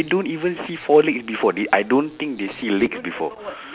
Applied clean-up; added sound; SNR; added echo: none; none; none; none.